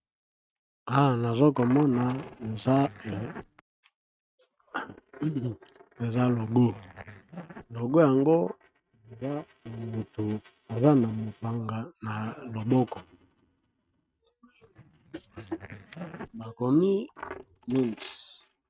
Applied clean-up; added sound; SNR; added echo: neural mask model RNNoise.